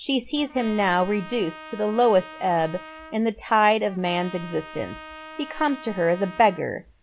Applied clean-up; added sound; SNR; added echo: none; Trumpet; 17 dB; none.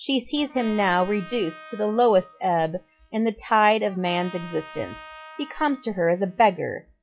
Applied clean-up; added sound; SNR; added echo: classical method log-MMSE.